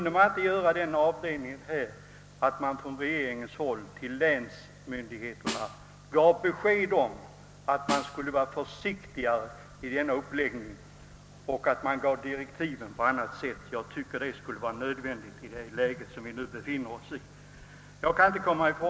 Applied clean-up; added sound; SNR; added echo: none; Snare drum; 11 dB; none.